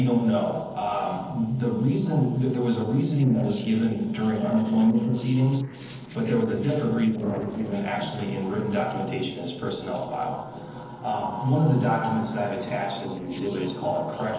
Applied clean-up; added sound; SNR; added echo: neural separator model SepFormer DNS4.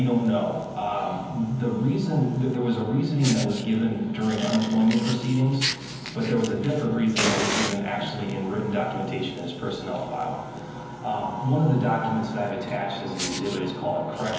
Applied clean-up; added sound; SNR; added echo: none; Fire; 11 dB; reverberation time 1.3 s.